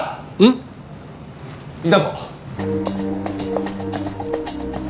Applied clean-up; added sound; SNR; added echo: none; none; none; none.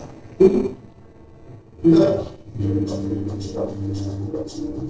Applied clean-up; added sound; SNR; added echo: neural separator model SepFormer DNS4.